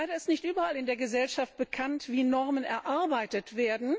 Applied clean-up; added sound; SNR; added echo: none; none; none; none.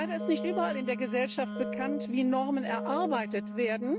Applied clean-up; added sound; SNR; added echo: neural mask model RNNoise.